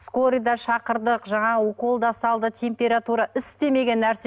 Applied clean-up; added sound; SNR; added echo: none; none; none; none.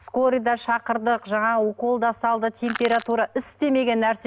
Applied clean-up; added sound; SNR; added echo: none; Crushing; 13 dB; none.